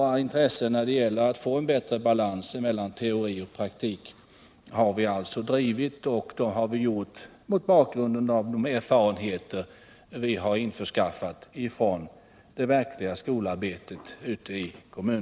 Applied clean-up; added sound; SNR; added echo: none; none; none; none.